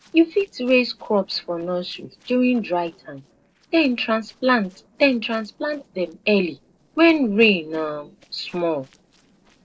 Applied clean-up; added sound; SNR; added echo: neural separator model SepFormer DNS4.